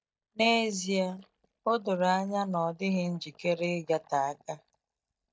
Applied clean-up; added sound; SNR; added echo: neural mask model DeepFilterNet 3.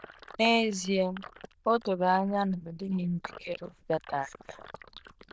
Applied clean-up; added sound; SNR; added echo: neural diffusion model UNIVERSE++.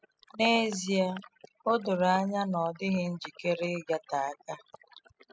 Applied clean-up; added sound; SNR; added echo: classical method spectral subtraction.